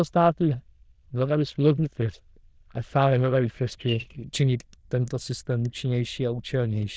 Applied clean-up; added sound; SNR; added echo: neural diffusion model UNIVERSE++.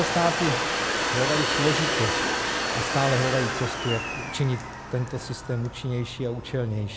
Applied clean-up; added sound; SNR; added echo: none; Domestic sounds, home sounds; 0 dB; none.